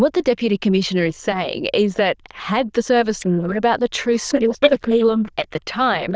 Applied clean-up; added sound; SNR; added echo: neural diffusion model UNIVERSE++.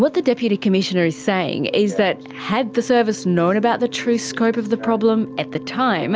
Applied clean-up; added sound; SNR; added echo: none; none; none; none.